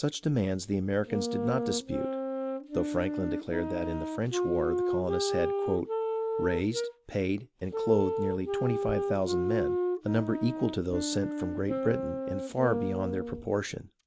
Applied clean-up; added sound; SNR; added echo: none; Wind instrument, woodwind instrument; 1 dB; none.